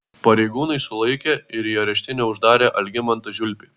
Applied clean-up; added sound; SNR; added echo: none; none; none; none.